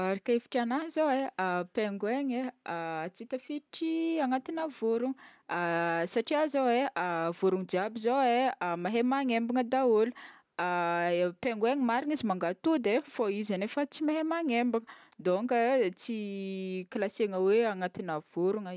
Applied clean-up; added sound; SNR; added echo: none; none; none; none.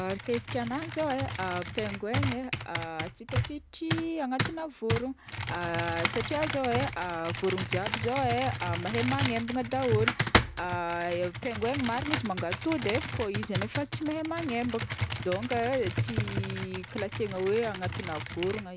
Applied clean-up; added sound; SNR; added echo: none; Computer keyboard; 2 dB; none.